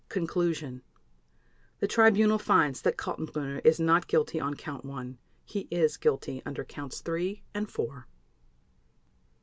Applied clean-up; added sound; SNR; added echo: none; none; none; none.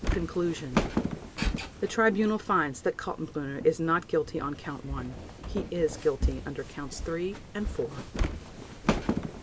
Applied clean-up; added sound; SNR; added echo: none; Walk, footsteps; 3 dB; none.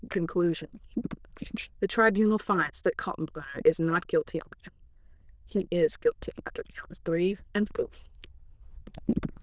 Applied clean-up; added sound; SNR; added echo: neural diffusion model UNIVERSE++.